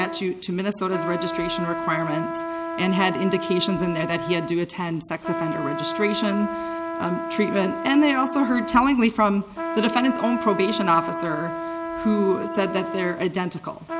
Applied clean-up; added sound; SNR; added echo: none; Trumpet; 6 dB; none.